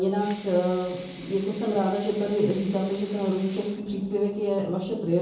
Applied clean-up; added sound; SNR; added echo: none; Sink (filling or washing) / Water tap, faucet / Liquid; 15 dB; reverberation time 0.7 s.